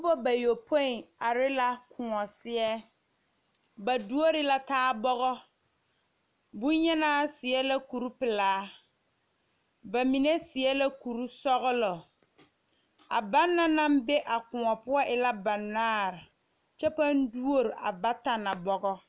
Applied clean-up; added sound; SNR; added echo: none; none; none; none.